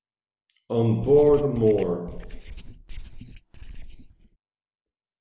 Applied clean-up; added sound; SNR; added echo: none; Writing; 12 dB; none.